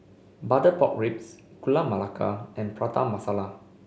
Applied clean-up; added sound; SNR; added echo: none; none; none; none.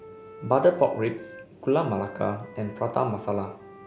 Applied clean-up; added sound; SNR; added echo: none; Wind instrument, woodwind instrument; 18 dB; none.